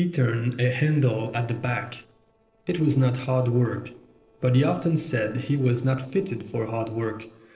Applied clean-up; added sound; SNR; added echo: neural separator model SepFormer DNS4.